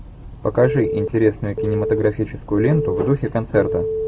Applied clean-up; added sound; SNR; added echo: none; Telephone; 5 dB; none.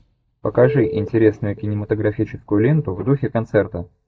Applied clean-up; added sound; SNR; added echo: neural mask model DeepFilterNet 3.